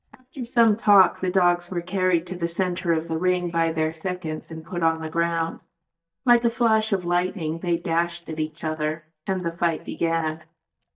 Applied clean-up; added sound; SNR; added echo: neural mask model DeepFilterNet 3.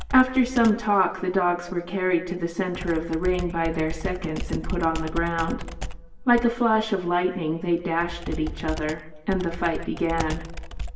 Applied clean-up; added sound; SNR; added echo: none; Computer keyboard; 9 dB; reverberation time 0.9 s.